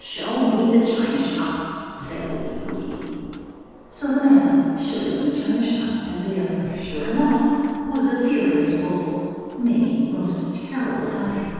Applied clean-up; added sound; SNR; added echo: none; Sliding door; 19 dB; reverberation time 2.1 s.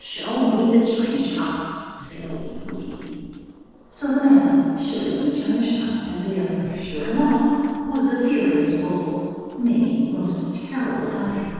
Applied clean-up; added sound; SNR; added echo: neural separator model SepFormer DNS4.